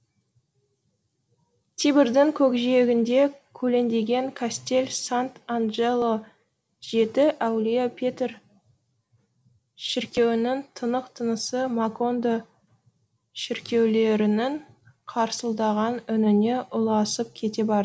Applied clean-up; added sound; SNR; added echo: none; none; none; none.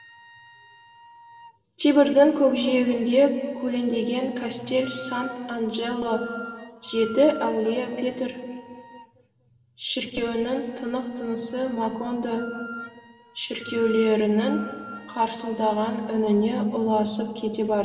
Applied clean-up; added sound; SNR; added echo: none; Wind instrument, woodwind instrument; 20 dB; reverberation time 2.0 s.